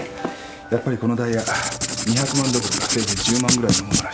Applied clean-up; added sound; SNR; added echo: none; Writing; -1 dB; none.